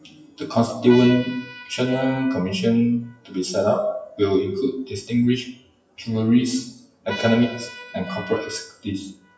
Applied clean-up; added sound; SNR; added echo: classical method WPE with log-MMSE.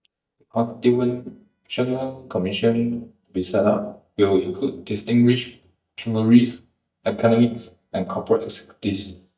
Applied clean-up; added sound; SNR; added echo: neural mask model DeepFilterNet 3.